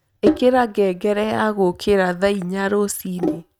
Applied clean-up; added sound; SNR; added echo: neural mask model RNNoise.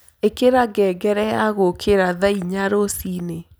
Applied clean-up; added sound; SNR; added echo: none; none; none; none.